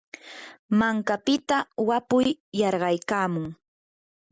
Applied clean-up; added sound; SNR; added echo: none; none; none; none.